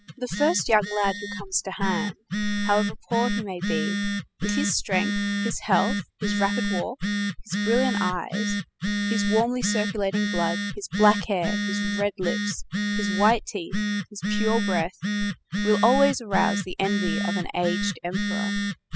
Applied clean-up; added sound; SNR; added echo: classical method spectral subtraction.